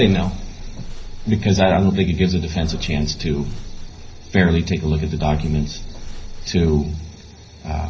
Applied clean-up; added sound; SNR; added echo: none; Bus / Engine; 12 dB; reverberation time 0.5 s.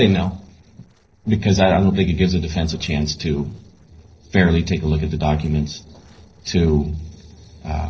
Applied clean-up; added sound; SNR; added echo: neural separator model SepFormer DNS4.